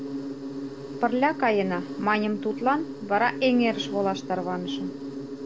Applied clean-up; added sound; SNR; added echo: none; Insect; 8 dB; none.